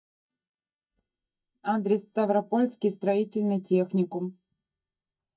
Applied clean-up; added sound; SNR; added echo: neural mask model DeepFilterNet 3.